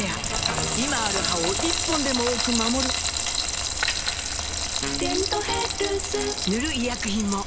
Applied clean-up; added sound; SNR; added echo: none; Frying (food); -1 dB; none.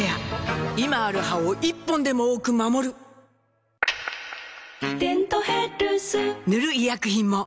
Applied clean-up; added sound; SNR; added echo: none; none; none; none.